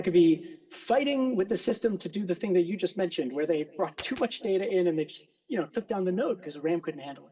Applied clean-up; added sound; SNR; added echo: neural mask model DeepFilterNet 3.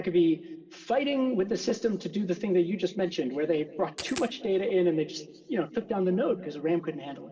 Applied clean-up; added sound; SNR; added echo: neural separator model SepFormer DNS4.